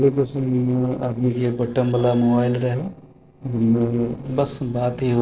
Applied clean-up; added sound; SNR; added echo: neural separator model SepFormer DNS4.